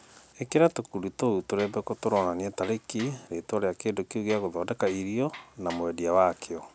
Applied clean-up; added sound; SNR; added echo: none; Tools; 19 dB; none.